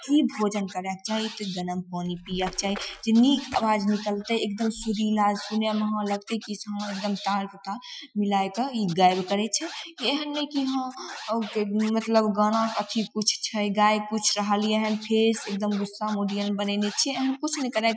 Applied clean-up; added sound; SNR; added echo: classical method Wiener filter.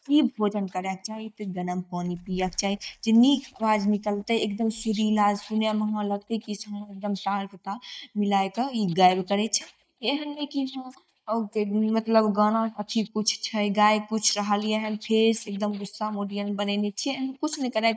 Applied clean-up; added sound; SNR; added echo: neural mask model DeepFilterNet 3.